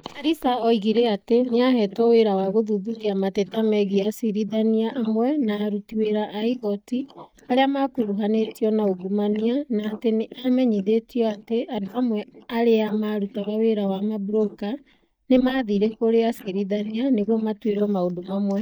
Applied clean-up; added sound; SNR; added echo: neural mask model DeepFilterNet 3.